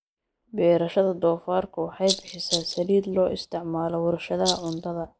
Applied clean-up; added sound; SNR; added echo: neural mask model Resemble Enhance denoiser.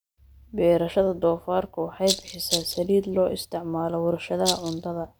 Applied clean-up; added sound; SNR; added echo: none; Rattle; 5 dB; none.